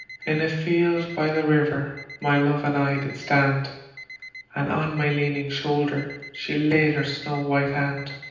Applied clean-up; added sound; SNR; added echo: none; Alarm; 19 dB; reverberation time 0.9 s.